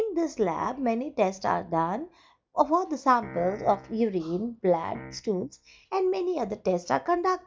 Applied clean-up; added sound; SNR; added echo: neural mask model DeepFilterNet 3.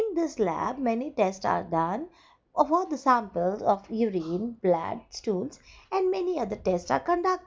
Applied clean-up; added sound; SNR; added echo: none; none; none; none.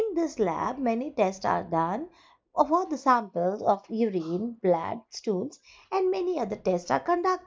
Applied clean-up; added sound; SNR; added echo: neural mask model Resemble Enhance denoiser.